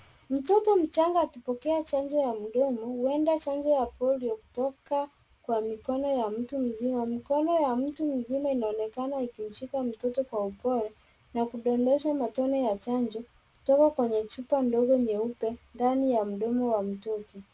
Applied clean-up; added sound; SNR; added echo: none; none; none; none.